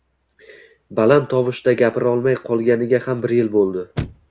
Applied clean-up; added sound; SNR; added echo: none; Chirp, tweet / Slam / Car; 19 dB; none.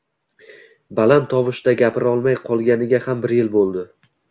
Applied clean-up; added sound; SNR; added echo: none; none; none; none.